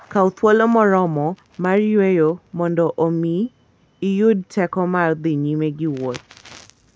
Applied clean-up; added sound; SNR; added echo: none; none; none; none.